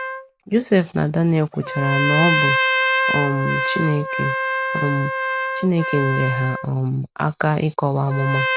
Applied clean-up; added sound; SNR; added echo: none; Trumpet; 2 dB; none.